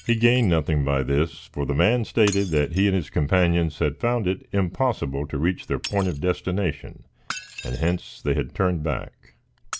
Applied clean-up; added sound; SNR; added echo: none; Shatter; 20 dB; none.